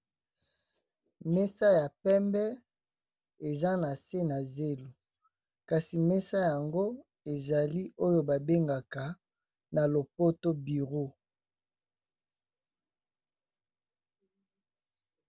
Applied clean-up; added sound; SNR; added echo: none; none; none; none.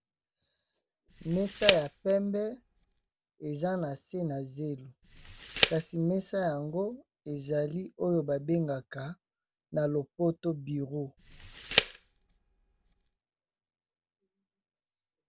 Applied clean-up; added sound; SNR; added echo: none; Tick; -1 dB; none.